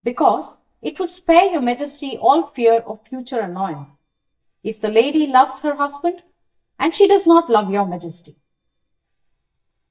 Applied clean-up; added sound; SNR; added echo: neural mask model DeepFilterNet 3.